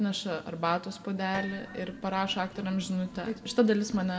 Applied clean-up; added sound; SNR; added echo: none; Piano; 18 dB; reverberation time 1.4 s.